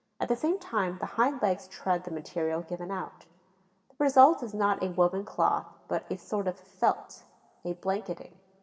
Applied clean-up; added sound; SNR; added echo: none; none; none; reverberation time 2.0 s.